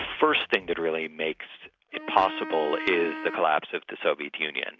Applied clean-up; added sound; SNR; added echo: none; Wind instrument, woodwind instrument; 12 dB; none.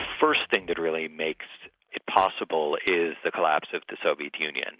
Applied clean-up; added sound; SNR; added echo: none; none; none; none.